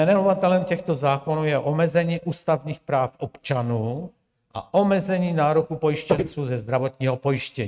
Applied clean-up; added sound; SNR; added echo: neural mask model RNNoise.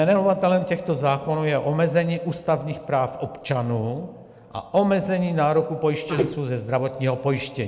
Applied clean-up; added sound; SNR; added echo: neural mask model Resemble Enhance denoiser.